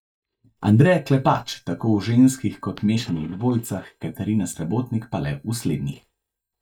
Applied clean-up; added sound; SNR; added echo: neural mask model DeepFilterNet 3.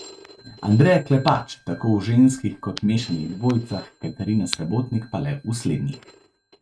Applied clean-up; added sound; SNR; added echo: neural mask model RNNoise.